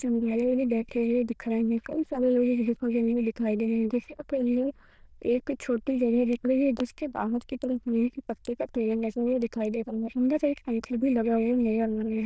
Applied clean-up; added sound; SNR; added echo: neural diffusion model UNIVERSE++.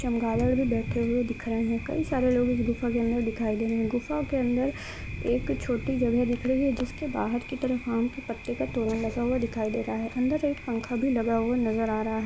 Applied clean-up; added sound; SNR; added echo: none; Thunder; 10 dB; none.